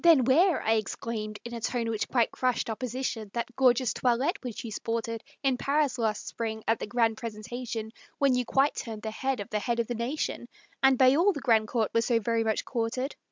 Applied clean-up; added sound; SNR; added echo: none; none; none; none.